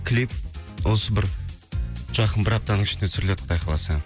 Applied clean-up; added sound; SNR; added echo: none; none; none; none.